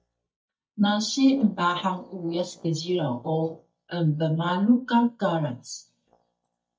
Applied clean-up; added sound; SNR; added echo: neural mask model DeepFilterNet 3.